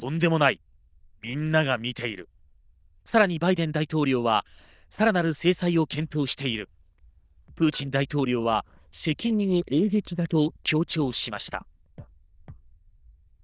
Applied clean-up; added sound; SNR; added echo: neural diffusion model UNIVERSE++.